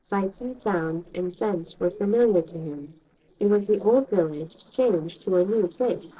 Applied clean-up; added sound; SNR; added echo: neural separator model SepFormer DNS4.